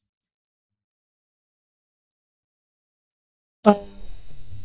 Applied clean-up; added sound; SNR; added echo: neural mask model DeepFilterNet 3.